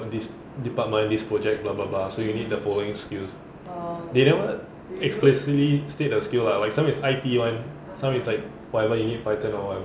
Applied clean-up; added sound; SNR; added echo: none; none; none; none.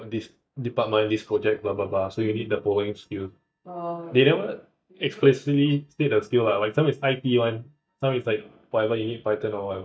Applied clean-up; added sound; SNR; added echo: neural mask model DeepFilterNet 3.